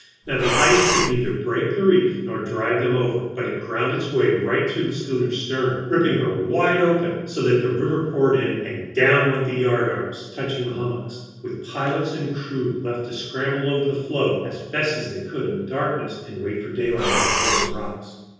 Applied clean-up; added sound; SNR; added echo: none; Breathing; 0 dB; reverberation time 1.3 s.